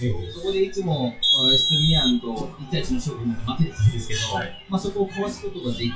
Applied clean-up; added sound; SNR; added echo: classical method WPE with log-MMSE.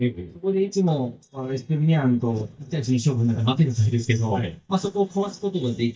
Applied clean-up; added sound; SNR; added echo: neural mask model DeepFilterNet 3.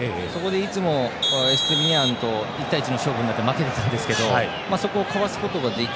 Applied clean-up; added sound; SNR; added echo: none; none; none; none.